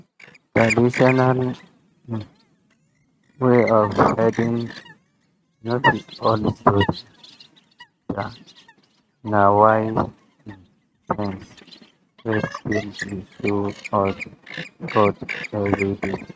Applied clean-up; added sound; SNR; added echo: neural mask model RNNoise.